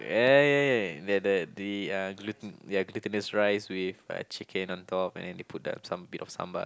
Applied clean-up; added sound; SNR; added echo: none; none; none; none.